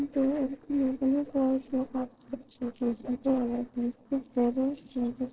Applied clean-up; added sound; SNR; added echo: neural separator model SepFormer DNS4.